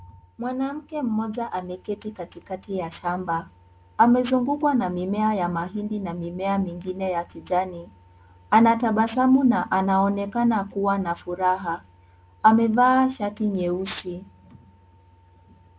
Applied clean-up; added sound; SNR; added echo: none; none; none; none.